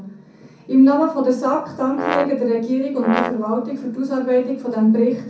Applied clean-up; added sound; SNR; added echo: none; Brass instrument; 6 dB; reverberation time 0.6 s.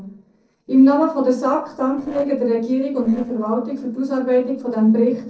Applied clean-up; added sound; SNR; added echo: neural separator model SepFormer DNS4.